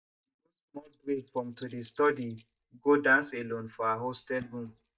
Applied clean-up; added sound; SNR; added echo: neural mask model DeepFilterNet 3.